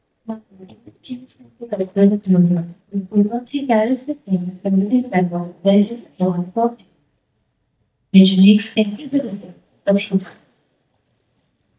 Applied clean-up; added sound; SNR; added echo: neural mask model DeepFilterNet 3.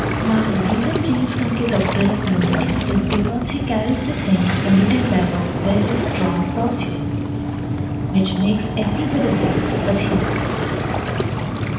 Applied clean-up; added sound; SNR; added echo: none; Waves, surf; 0 dB; reverberation time 0.9 s.